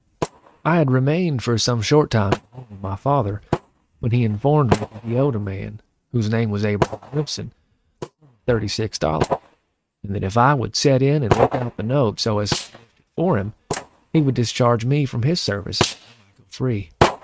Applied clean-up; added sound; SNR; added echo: neural mask model RNNoise.